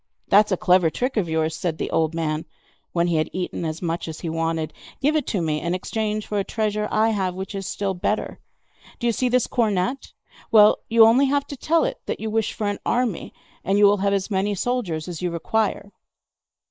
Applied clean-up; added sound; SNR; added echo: neural mask model Resemble Enhance denoiser.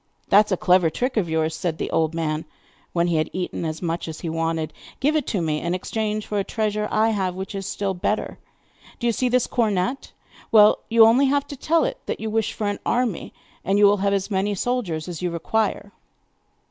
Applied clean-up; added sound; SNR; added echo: none; none; none; none.